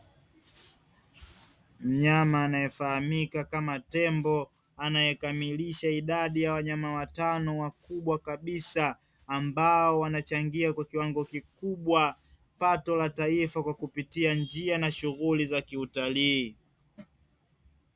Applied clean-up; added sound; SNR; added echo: none; none; none; none.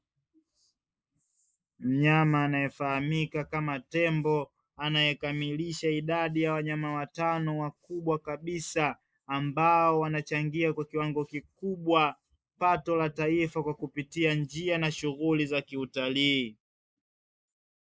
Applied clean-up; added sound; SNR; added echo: neural mask model Resemble Enhance denoiser.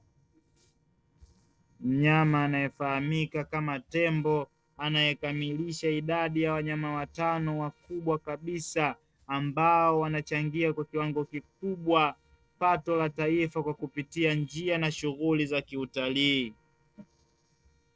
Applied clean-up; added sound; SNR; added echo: neural separator model SepFormer DNS4.